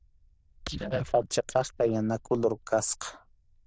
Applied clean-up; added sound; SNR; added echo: neural diffusion model UNIVERSE++.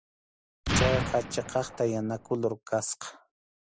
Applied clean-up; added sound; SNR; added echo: none; Explosion; 0 dB; none.